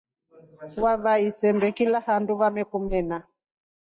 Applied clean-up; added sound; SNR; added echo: neural mask model DeepFilterNet 3.